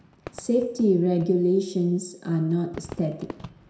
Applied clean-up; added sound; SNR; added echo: none; Fireworks; 20 dB; reverberation time 0.7 s.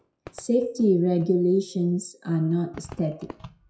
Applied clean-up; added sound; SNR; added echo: classical method WPE with log-MMSE.